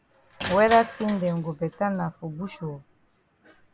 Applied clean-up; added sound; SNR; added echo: none; Crushing; 14 dB; none.